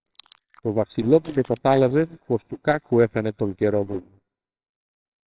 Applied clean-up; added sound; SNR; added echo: neural separator model SepFormer WHAMR!.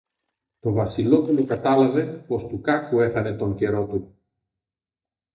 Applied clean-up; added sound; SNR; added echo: neural mask model DeepFilterNet 3.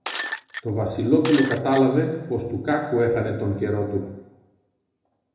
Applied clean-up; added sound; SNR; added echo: none; Shatter; 9 dB; reverberation time 0.9 s.